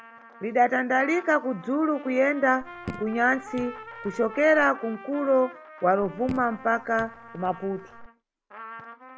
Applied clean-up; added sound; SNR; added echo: none; Raindrop / Drip + Trumpet; 16 dB; none.